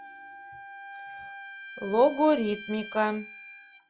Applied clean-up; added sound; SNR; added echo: classical method log-MMSE.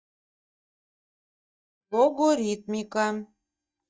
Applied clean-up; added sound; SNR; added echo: neural mask model DeepFilterNet 3.